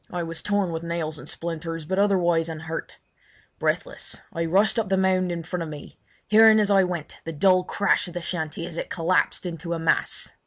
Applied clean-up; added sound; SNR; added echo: none; none; none; none.